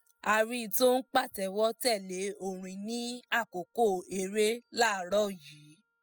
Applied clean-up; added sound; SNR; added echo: classical method spectral subtraction.